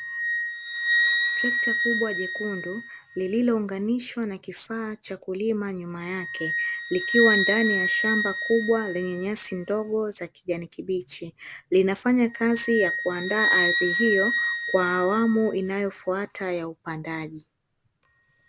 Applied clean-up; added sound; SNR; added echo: none; Wind instrument, woodwind instrument; 2 dB; none.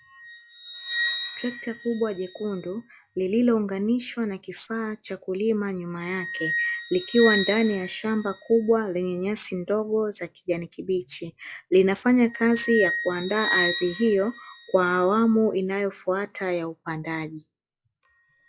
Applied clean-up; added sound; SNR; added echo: classical method log-MMSE.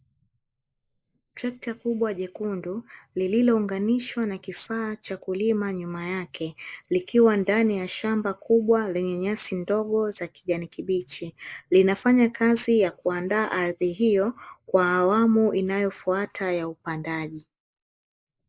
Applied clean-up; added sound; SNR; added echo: neural mask model Resemble Enhance denoiser.